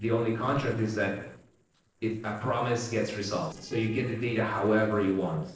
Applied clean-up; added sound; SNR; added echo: neural separator model SepFormer DNS4.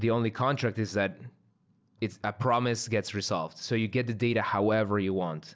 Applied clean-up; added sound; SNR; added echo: none; none; none; none.